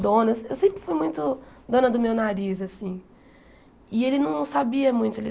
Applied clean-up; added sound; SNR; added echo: none; none; none; none.